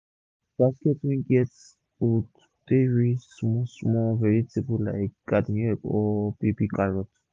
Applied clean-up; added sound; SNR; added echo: none; none; none; none.